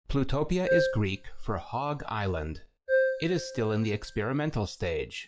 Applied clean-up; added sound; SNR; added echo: classical method log-MMSE.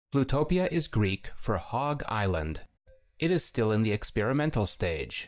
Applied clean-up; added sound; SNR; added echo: neural mask model DeepFilterNet 3.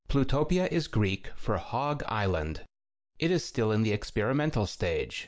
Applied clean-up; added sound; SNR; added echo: none; none; none; none.